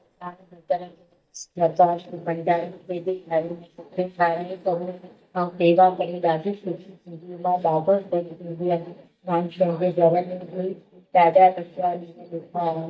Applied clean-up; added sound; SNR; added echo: neural mask model DeepFilterNet 3.